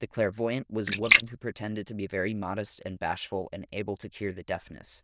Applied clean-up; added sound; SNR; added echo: neural diffusion model UNIVERSE++.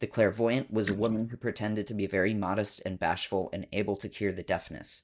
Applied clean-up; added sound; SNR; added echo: neural mask model DeepFilterNet 3.